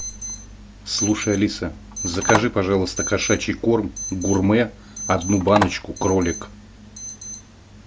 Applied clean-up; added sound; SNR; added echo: none; Alarm + Telephone; 8 dB; none.